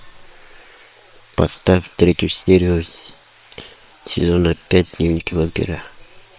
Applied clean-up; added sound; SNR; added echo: neural separator model SepFormer WHAM!.